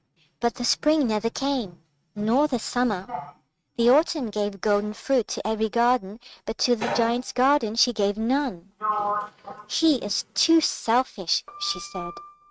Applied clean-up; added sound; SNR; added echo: neural mask model RNNoise.